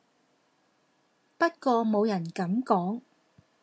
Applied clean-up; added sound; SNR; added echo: none; none; none; none.